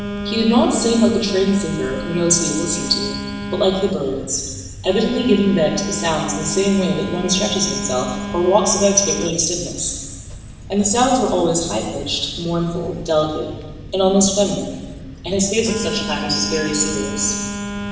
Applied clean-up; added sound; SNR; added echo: none; Telephone; 9 dB; reverberation time 1.2 s.